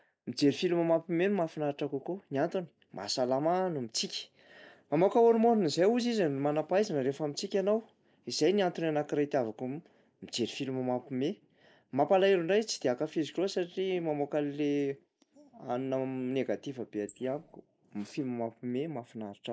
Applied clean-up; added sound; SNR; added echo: neural mask model Resemble Enhance denoiser.